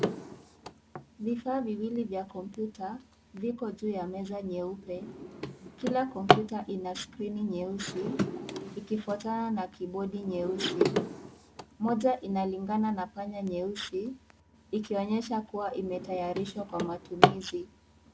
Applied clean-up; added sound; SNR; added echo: none; Drawer open or close; 1 dB; none.